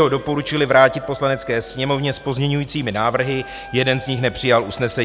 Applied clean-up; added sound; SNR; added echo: none; Wind instrument, woodwind instrument; 20 dB; none.